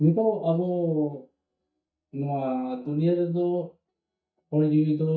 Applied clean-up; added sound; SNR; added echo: neural mask model DeepFilterNet 3.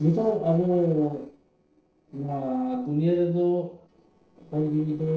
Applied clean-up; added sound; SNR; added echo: neural separator model SepFormer DNS4.